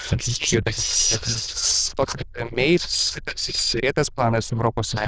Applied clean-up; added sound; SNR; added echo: neural diffusion model UNIVERSE++.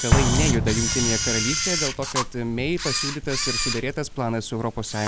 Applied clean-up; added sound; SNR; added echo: none; Explosion + Camera; -1 dB; none.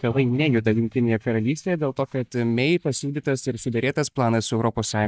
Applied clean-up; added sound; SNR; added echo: neural mask model DeepFilterNet 3.